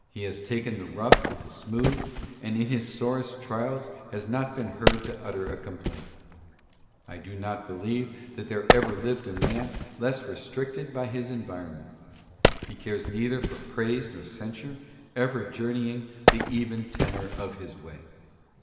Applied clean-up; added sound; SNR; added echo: none; Wood; -1 dB; reverberation time 2.1 s.